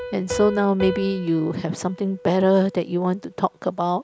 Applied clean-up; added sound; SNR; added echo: none; Piano; 13 dB; none.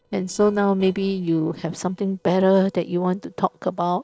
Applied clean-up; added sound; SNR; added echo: neural separator model SepFormer DNS4.